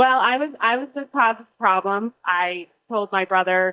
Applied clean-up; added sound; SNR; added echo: neural mask model DeepFilterNet 3.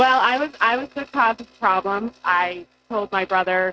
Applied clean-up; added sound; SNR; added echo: neural mask model RNNoise.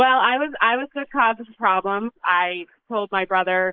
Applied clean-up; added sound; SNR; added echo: neural mask model Resemble Enhance denoiser.